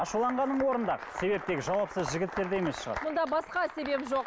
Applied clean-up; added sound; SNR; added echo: none; none; none; none.